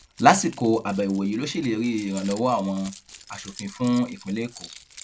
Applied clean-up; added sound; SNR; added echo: none; Keys jangling; 20 dB; none.